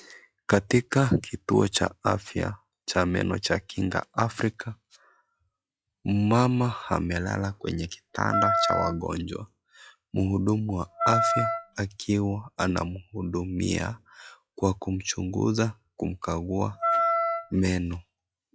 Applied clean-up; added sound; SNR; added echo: classical method log-MMSE.